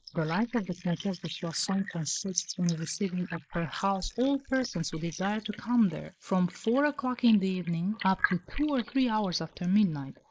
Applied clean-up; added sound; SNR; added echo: neural mask model Resemble Enhance denoiser.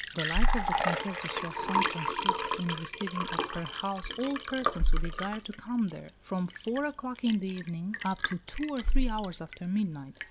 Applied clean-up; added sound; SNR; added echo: none; Liquid; -3 dB; none.